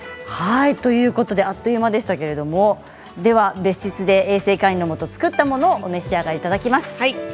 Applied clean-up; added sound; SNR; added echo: none; none; none; none.